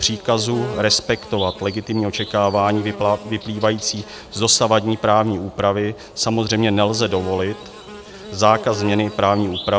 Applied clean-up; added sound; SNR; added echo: none; Buzz / Bird; 15 dB; none.